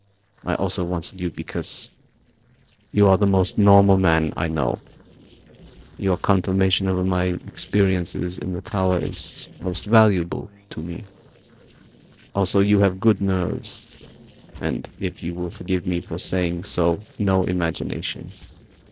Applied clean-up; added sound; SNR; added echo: neural separator model SepFormer DNS4.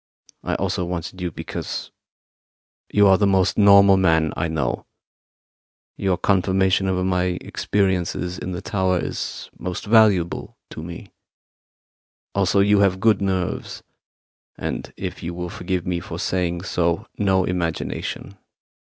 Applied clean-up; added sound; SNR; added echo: none; none; none; none.